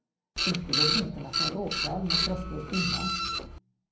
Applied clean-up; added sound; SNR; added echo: none; Printer; -4 dB; reverberation time 0.6 s.